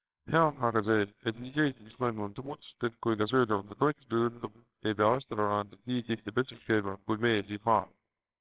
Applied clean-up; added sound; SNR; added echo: neural separator model SepFormer WHAMR!.